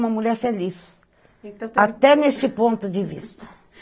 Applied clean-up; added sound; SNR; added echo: none; none; none; none.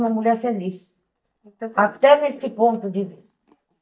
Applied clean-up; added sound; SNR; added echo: neural mask model DeepFilterNet 3.